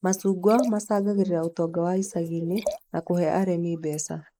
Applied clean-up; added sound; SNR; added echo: neural mask model Resemble Enhance denoiser.